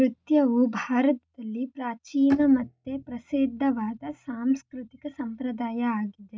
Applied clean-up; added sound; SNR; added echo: neural mask model RNNoise.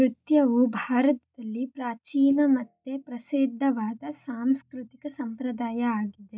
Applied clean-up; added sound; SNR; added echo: neural mask model DeepFilterNet 3.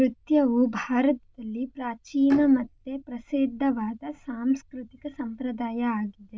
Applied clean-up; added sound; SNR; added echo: neural diffusion model UNIVERSE++.